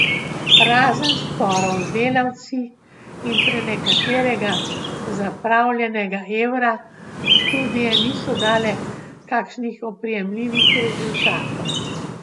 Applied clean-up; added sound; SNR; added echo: none; Chirp, tweet; 0 dB; none.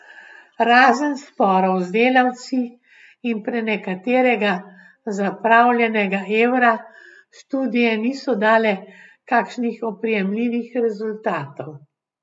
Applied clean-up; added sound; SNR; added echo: none; none; none; none.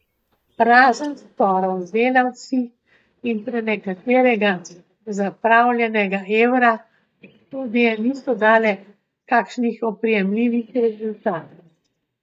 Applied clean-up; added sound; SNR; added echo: neural mask model DeepFilterNet 3.